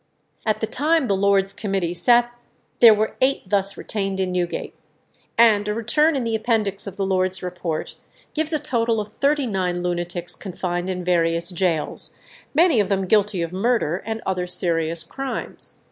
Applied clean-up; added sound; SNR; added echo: none; none; none; none.